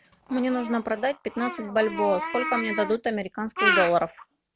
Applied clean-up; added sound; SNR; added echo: none; none; none; none.